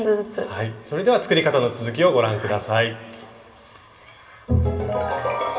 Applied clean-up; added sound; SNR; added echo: none; none; none; reverberation time 1.8 s.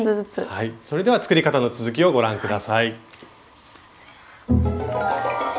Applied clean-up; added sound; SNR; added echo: none; none; none; none.